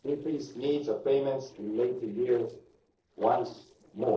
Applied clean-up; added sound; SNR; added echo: neural separator model SepFormer DNS4.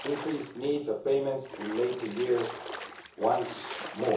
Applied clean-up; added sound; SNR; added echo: none; Splash, splatter; 11 dB; reverberation time 0.6 s.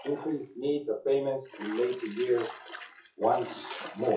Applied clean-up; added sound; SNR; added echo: classical method WPE with log-MMSE.